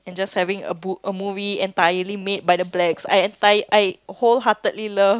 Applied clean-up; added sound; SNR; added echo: none; none; none; none.